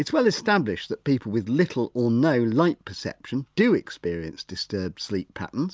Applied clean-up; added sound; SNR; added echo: none; none; none; none.